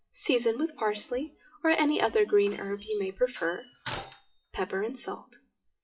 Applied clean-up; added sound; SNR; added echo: classical method WPE with log-MMSE.